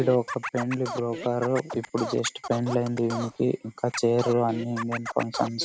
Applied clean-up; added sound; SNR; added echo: none; Scratching (performance technique); 10 dB; none.